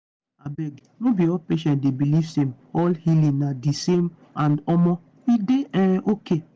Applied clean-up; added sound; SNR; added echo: none; none; none; none.